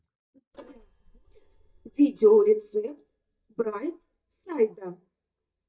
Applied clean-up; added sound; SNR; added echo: neural mask model DeepFilterNet 3.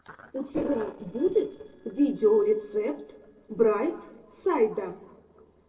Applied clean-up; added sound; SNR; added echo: neural separator model SepFormer DNS4.